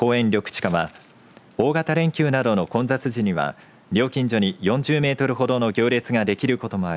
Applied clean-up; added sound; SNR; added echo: none; none; none; none.